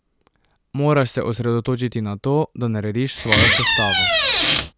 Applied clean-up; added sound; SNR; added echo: none; Door; -5 dB; none.